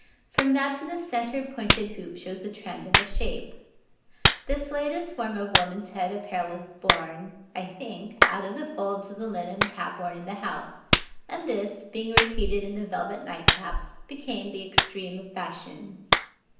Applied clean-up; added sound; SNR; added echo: none; Clapping; -3 dB; reverberation time 0.8 s.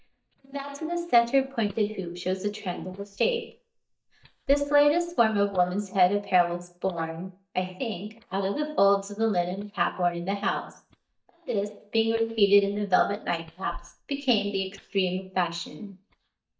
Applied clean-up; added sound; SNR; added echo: neural mask model DeepFilterNet 3.